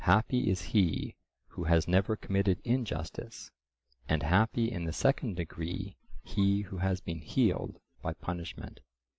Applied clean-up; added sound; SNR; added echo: neural mask model Resemble Enhance denoiser.